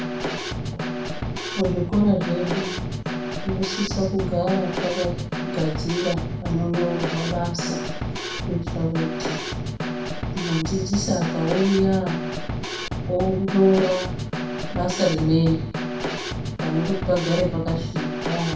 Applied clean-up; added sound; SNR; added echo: none; Snare drum / Drum kit; 3 dB; reverberation time 0.6 s.